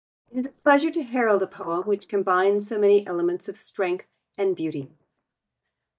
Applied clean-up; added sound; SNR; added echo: neural mask model DeepFilterNet 3.